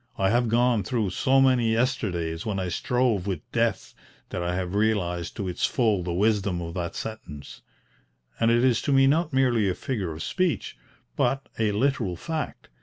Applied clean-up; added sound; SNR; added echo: none; none; none; none.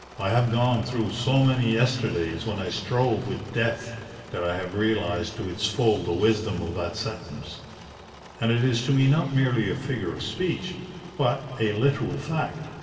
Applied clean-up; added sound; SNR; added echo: none; Engine / Mechanisms; 20 dB; reverberation time 2.9 s.